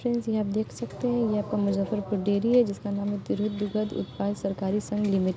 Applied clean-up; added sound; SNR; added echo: none; none; none; none.